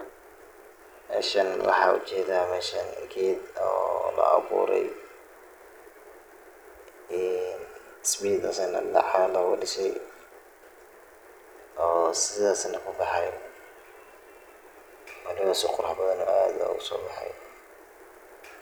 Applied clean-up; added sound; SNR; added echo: none; none; none; none.